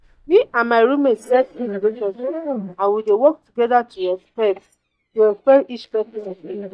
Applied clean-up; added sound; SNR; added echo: neural mask model DeepFilterNet 3.